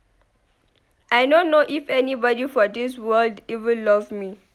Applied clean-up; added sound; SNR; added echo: none; none; none; none.